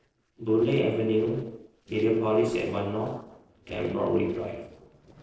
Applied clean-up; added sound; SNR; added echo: neural separator model SepFormer DNS4.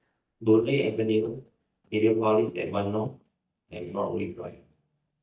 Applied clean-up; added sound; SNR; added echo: neural mask model DeepFilterNet 3.